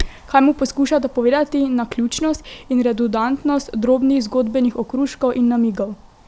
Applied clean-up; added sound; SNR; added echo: none; Wind; 17 dB; none.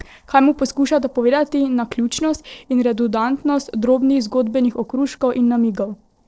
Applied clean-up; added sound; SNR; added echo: neural separator model SepFormer DNS4.